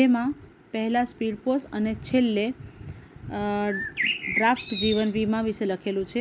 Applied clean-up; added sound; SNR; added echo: none; Bird; 6 dB; none.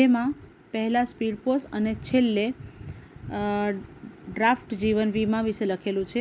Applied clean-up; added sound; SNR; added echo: none; none; none; none.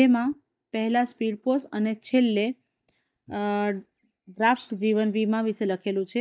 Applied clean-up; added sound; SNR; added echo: neural mask model DeepFilterNet 3.